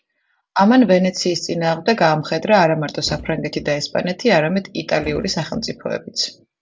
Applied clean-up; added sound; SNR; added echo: none; Thump, thud; 18 dB; none.